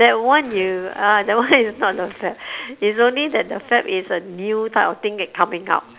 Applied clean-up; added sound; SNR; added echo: none; none; none; none.